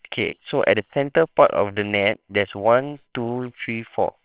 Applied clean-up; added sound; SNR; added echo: neural separator model SepFormer WHAMR!.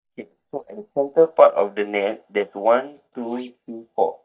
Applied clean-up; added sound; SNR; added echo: neural mask model DeepFilterNet 3.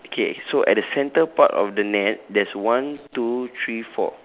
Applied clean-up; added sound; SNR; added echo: none; none; none; none.